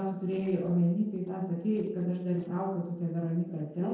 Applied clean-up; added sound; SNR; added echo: neural separator model SepFormer DNS4.